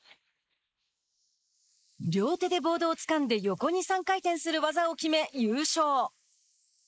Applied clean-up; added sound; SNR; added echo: neural mask model Resemble Enhance denoiser.